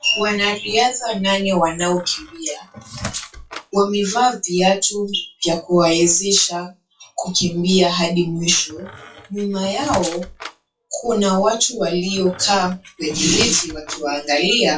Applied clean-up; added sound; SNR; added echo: classical method WPE with log-MMSE.